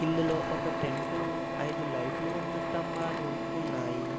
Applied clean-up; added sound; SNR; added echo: none; Printer; -1 dB; none.